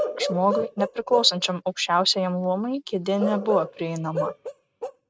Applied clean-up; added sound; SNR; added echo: neural mask model RNNoise.